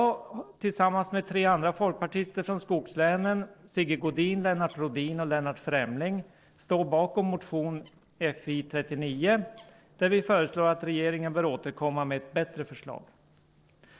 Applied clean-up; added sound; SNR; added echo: neural separator model SepFormer DNS4.